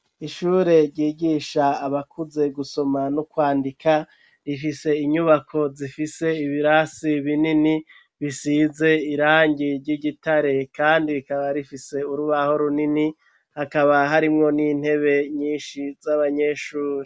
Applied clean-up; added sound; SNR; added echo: none; none; none; none.